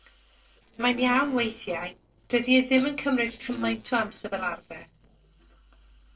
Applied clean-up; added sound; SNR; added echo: neural separator model SepFormer DNS4.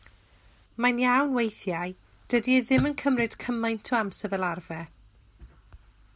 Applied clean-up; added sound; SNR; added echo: none; none; none; none.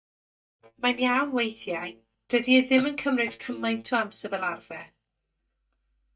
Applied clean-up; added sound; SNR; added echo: neural mask model DeepFilterNet 3.